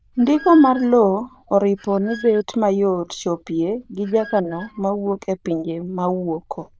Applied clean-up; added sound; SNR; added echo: neural diffusion model UNIVERSE++.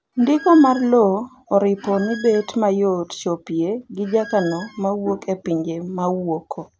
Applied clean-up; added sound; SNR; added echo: none; Squeak; 18 dB; none.